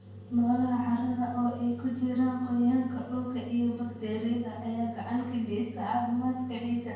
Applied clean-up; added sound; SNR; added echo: none; none; none; reverberation time 0.6 s.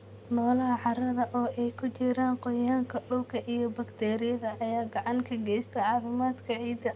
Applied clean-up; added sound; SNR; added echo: none; none; none; none.